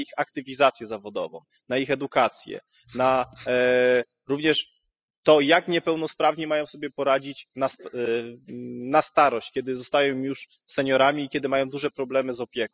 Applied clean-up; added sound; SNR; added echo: classical method spectral subtraction.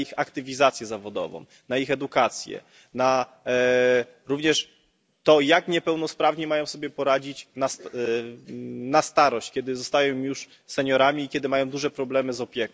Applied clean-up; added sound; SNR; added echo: none; none; none; none.